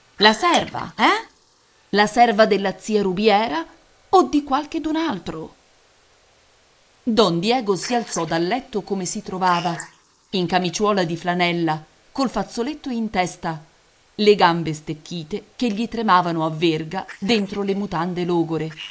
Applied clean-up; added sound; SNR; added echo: neural mask model Resemble Enhance denoiser.